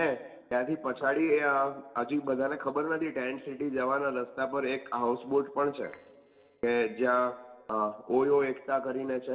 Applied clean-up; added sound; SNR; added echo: neural separator model SepFormer DNS4.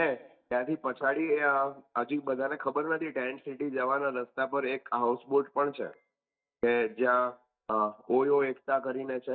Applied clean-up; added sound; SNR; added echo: neural mask model DeepFilterNet 3.